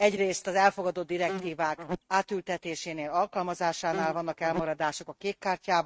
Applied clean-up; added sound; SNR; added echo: neural mask model RNNoise.